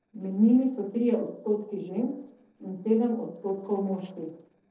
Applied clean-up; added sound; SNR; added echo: neural separator model SepFormer DNS4.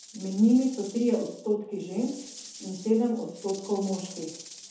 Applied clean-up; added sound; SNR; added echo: none; Rattle / Rattle (instrument); 18 dB; reverberation time 0.5 s.